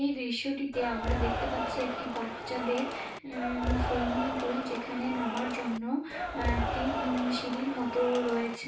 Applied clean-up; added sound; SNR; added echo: none; Cheering; 1 dB; reverberation time 0.4 s.